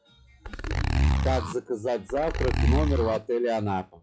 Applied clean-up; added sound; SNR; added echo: classical method log-MMSE.